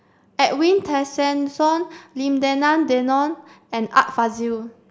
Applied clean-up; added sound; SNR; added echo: none; none; none; none.